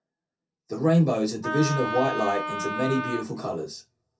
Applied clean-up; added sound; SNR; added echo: none; Wind instrument, woodwind instrument; 5 dB; reverberation time 0.3 s.